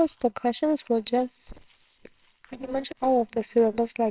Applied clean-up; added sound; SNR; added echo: neural separator model SepFormer WHAMR!.